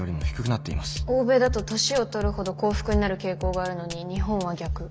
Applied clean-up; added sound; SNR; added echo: none; Drum kit; 6 dB; none.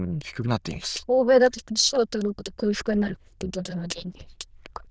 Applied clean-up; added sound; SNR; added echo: neural diffusion model UNIVERSE++.